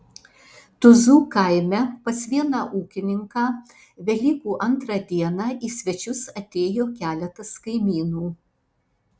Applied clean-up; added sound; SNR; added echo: none; none; none; none.